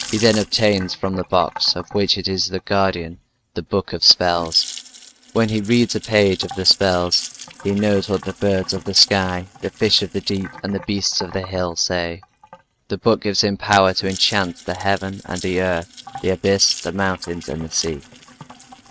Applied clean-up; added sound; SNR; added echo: neural mask model RNNoise.